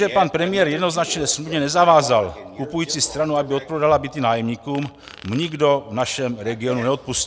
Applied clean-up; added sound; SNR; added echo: none; Fart; 15 dB; none.